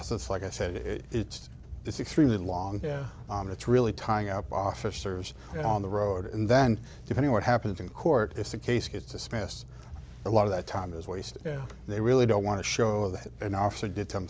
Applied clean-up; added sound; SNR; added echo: none; none; none; none.